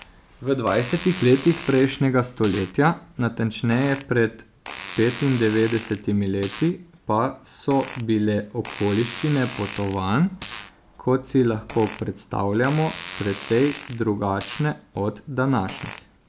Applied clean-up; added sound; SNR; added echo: none; Fart; 13 dB; none.